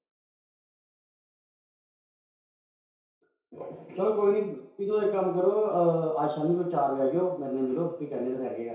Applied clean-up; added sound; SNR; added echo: none; none; none; reverberation time 0.6 s.